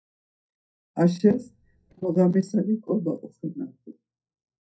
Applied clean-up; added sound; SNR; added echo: neural mask model DeepFilterNet 3.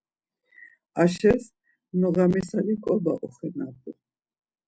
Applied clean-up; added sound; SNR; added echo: none; none; none; none.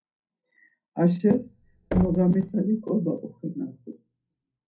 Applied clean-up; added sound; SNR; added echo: none; Knock; 11 dB; reverberation time 0.2 s.